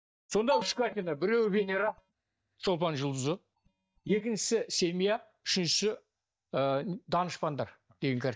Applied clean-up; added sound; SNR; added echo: neural mask model DeepFilterNet 3.